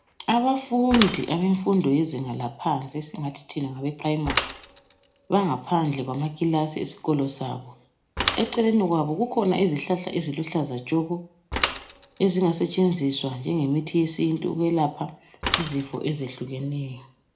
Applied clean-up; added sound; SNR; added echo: none; Mechanisms / Bicycle; 11 dB; reverberation time 0.3 s.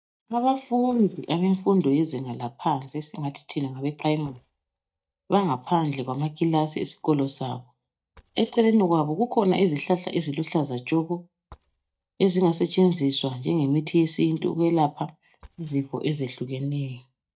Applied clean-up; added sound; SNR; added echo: neural mask model DeepFilterNet 3.